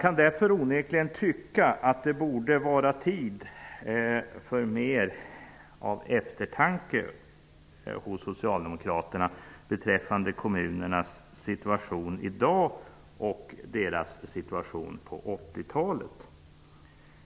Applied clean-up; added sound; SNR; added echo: none; none; none; none.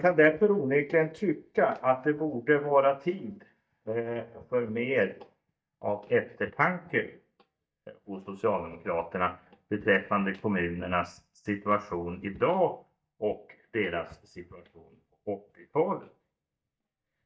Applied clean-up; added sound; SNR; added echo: neural mask model DeepFilterNet 3.